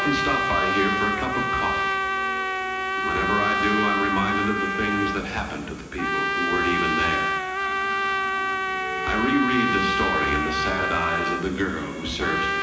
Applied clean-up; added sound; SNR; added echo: none; Trumpet; -2 dB; reverberation time 1.0 s.